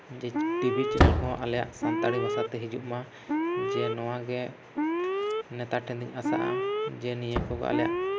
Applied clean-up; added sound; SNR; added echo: none; Slam + Alarm; -4 dB; none.